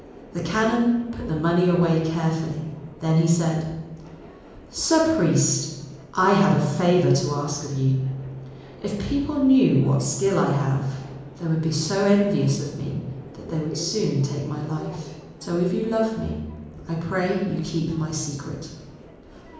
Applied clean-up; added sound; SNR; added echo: none; Subway, metro, underground; 19 dB; reverberation time 1.0 s.